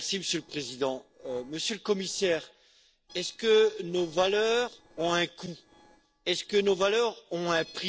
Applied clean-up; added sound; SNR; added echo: neural separator model SepFormer DNS4.